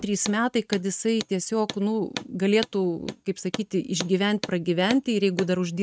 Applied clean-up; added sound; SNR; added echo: neural mask model RNNoise.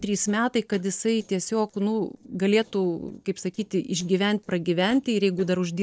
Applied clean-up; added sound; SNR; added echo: neural separator model SepFormer DNS4.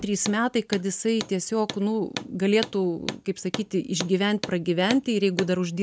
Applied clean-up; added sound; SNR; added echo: none; Hammer; 13 dB; none.